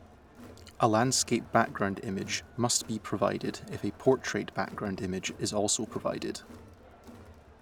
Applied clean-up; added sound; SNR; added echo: none; Crowd; 19 dB; none.